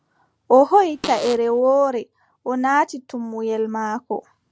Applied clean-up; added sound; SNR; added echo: none; Fart; 13 dB; none.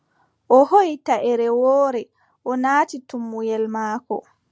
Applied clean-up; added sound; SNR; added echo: none; none; none; none.